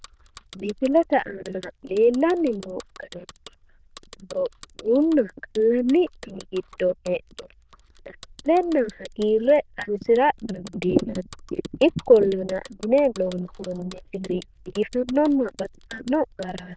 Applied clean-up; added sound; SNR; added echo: neural diffusion model UNIVERSE++.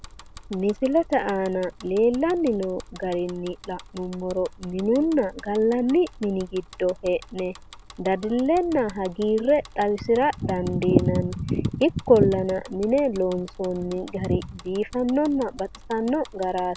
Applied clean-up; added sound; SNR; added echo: none; Bicycle; 20 dB; none.